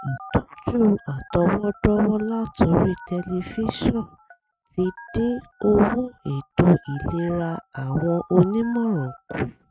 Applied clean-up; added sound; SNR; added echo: neural mask model RNNoise.